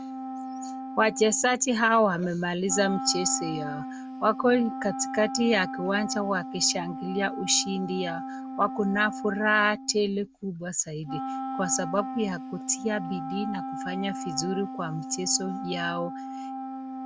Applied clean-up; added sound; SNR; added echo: none; Wind instrument, woodwind instrument; 8 dB; none.